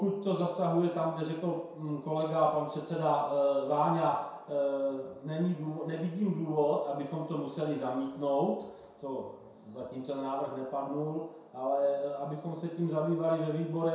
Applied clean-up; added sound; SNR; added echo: none; none; none; reverberation time 0.7 s.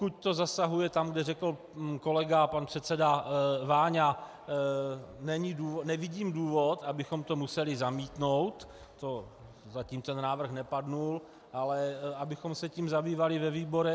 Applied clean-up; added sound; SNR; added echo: none; none; none; none.